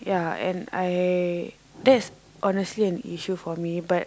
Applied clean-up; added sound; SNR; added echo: none; none; none; none.